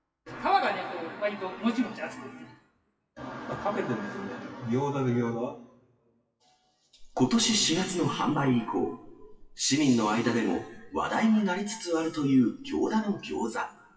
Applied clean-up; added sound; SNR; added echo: classical method WPE with log-MMSE.